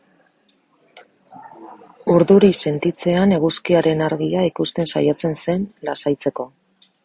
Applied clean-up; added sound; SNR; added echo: none; none; none; none.